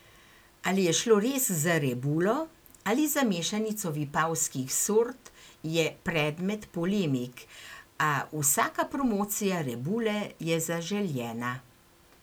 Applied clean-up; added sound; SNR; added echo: none; none; none; none.